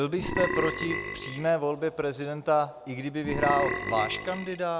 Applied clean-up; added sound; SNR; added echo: none; Burping, eructation; 3 dB; none.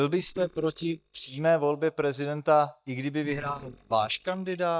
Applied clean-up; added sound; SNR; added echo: neural mask model DeepFilterNet 3.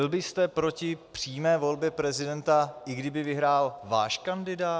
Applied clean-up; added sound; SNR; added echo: none; none; none; none.